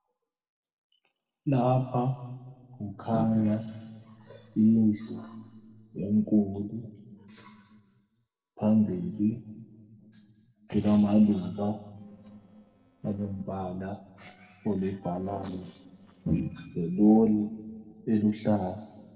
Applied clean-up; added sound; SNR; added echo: neural separator model SepFormer DNS4.